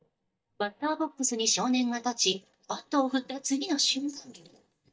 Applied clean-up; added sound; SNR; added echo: neural mask model DeepFilterNet 3.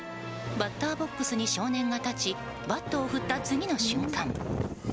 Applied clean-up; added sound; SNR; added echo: none; none; none; none.